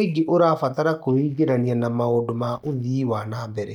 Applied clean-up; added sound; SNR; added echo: neural mask model DeepFilterNet 3.